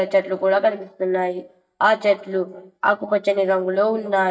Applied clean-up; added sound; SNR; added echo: neural mask model DeepFilterNet 3.